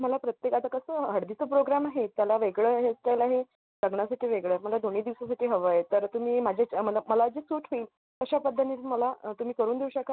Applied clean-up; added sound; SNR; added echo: none; none; none; none.